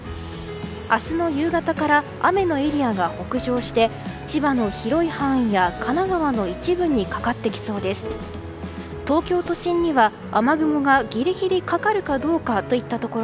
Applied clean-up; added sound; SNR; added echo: none; Brass instrument + Hi-hat; 20 dB; none.